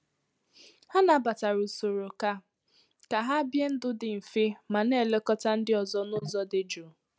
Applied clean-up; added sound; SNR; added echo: none; none; none; none.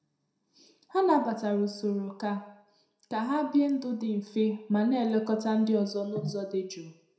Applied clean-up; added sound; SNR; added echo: none; none; none; reverberation time 0.5 s.